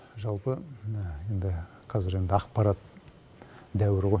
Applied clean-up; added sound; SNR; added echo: none; none; none; none.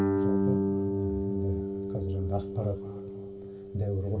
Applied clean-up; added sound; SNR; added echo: none; Guitar; -3 dB; reverberation time 2.9 s.